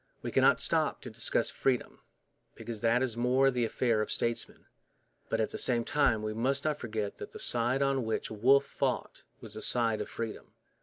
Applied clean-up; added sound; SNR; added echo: none; none; none; none.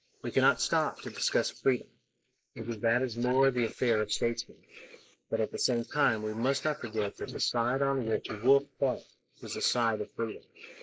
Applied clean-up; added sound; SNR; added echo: neural mask model Resemble Enhance denoiser.